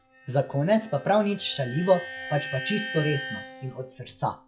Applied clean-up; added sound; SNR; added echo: classical method log-MMSE.